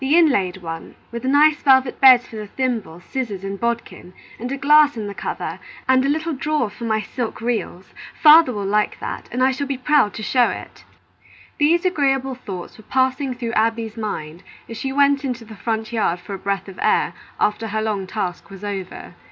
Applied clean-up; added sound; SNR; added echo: none; none; none; none.